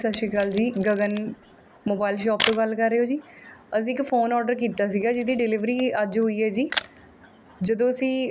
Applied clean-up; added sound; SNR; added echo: none; Camera; 11 dB; none.